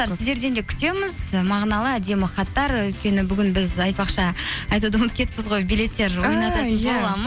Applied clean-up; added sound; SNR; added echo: none; none; none; none.